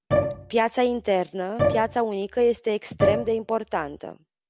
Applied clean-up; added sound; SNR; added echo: none; Bowed string instrument; 2 dB; none.